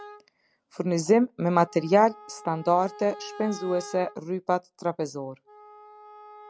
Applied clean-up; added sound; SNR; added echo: none; Wind instrument, woodwind instrument; 20 dB; none.